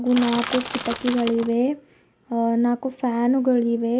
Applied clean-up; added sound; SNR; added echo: none; Crushing; 8 dB; none.